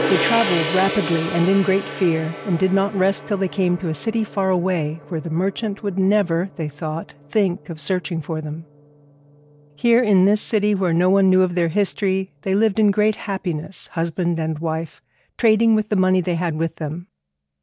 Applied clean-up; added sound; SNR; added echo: none; Gong; 12 dB; none.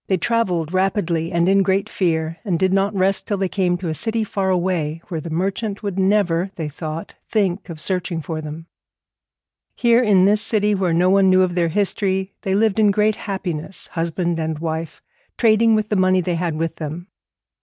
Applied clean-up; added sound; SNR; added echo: none; none; none; none.